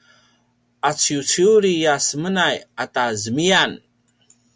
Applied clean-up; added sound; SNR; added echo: none; none; none; none.